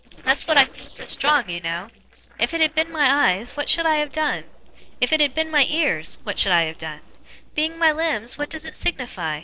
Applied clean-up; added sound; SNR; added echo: neural separator model SepFormer DNS4.